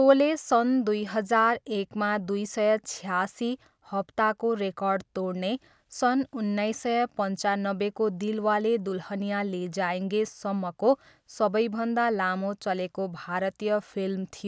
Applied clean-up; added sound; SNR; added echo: none; none; none; none.